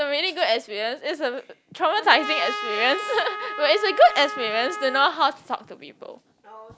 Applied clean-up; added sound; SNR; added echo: none; Trumpet; 8 dB; none.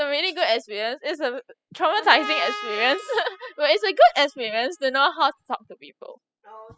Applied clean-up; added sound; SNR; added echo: classical method spectral subtraction.